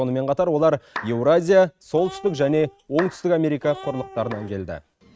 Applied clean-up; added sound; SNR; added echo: neural mask model RNNoise.